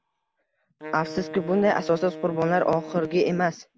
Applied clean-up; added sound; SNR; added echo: none; Wind instrument, woodwind instrument; 13 dB; none.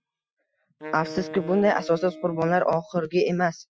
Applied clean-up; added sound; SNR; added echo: classical method Wiener filter.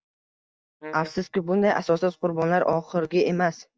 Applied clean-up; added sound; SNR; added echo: neural mask model DeepFilterNet 3.